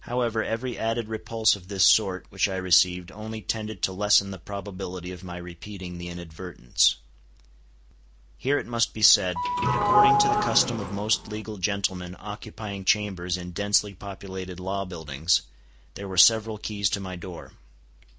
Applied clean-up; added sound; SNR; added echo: none; Sliding door / Doorbell; -4 dB; none.